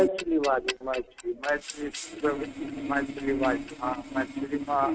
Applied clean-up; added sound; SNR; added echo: neural mask model RNNoise.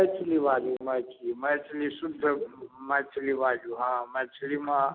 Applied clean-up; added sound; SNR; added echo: none; none; none; none.